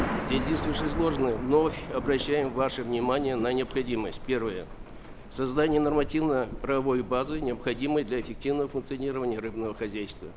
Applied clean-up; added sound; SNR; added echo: none; Thunder; 8 dB; none.